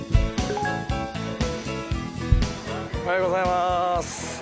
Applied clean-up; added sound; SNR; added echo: none; Bass drum; 3 dB; none.